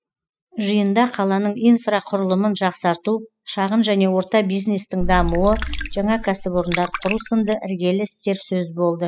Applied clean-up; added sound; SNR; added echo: classical method spectral subtraction.